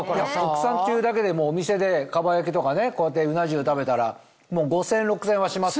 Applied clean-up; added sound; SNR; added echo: none; none; none; none.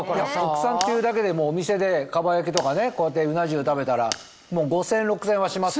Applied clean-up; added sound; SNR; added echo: none; Fire; 17 dB; none.